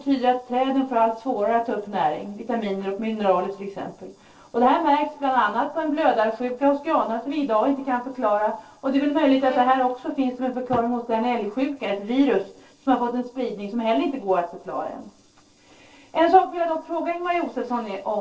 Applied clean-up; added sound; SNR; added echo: neural separator model SepFormer DNS4.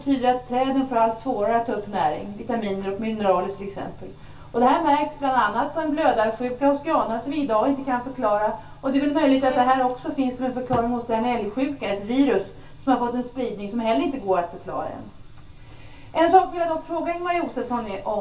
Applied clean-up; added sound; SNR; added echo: none; Bowed string instrument; 17 dB; reverberation time 0.2 s.